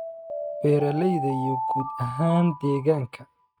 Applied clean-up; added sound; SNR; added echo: neural mask model RNNoise.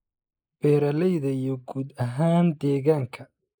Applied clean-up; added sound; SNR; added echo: neural mask model Resemble Enhance denoiser.